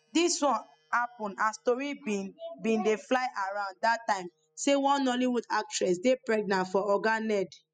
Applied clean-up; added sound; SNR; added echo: classical method spectral subtraction.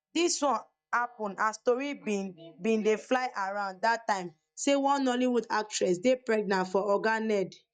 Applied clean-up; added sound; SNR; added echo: neural mask model DeepFilterNet 3.